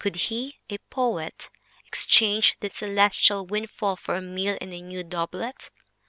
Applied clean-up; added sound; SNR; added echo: neural separator model SepFormer WHAM!.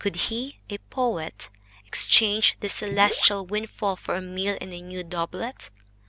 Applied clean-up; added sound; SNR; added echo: none; Gurgling / Liquid; 9 dB; none.